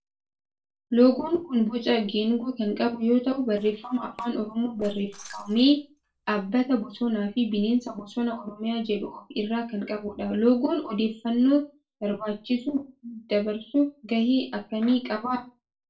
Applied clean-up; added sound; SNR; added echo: neural separator model SepFormer DNS4.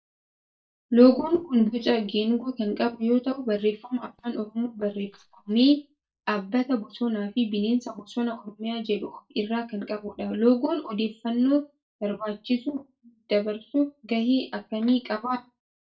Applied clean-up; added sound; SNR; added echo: neural mask model DeepFilterNet 3.